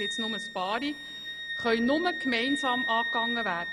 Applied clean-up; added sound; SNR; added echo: none; Wind instrument, woodwind instrument; 3 dB; none.